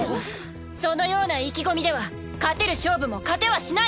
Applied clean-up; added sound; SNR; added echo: none; none; none; none.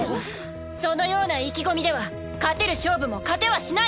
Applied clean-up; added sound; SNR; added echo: none; Wind instrument, woodwind instrument; 14 dB; none.